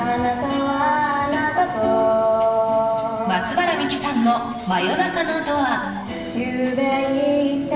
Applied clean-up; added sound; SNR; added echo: none; none; none; reverberation time 1.3 s.